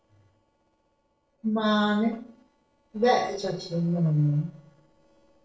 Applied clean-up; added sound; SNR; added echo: neural separator model SepFormer DNS4.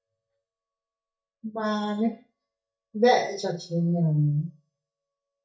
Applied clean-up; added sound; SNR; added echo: neural mask model DeepFilterNet 3.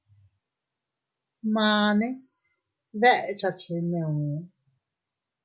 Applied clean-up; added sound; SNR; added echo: none; none; none; none.